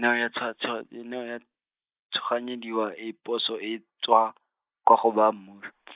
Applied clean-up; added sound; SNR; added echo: neural mask model Resemble Enhance denoiser.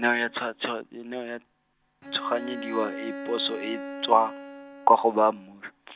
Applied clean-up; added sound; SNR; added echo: none; Bowed string instrument; 13 dB; none.